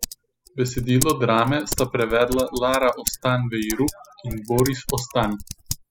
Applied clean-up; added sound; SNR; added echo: classical method spectral subtraction.